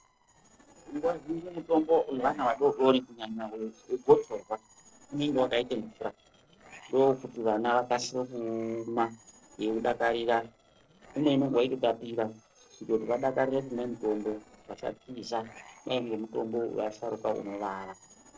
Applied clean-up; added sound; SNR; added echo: neural separator model SepFormer DNS4.